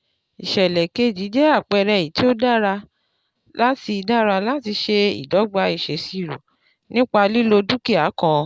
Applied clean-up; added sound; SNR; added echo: none; none; none; none.